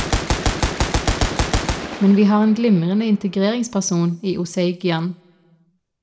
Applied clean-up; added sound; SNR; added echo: none; Gunshot, gunfire; 5 dB; reverberation time 0.5 s.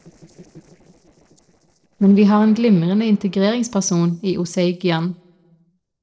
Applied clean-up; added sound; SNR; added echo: neural separator model SepFormer DNS4.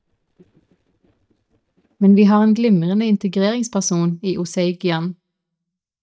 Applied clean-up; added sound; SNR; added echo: neural mask model DeepFilterNet 3.